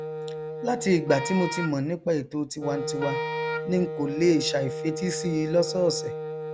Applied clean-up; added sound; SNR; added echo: none; Wind instrument, woodwind instrument + Wind instrument, woodwind instrument; 6 dB; none.